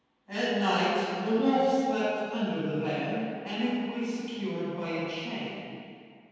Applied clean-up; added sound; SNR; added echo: none; none; none; reverberation time 2.1 s.